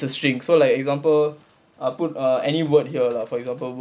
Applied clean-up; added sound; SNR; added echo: none; none; none; none.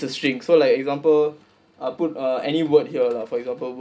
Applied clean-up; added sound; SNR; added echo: none; none; none; reverberation time 0.3 s.